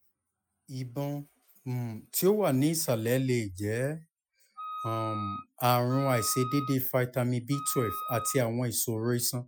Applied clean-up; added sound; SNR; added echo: classical method Wiener filter.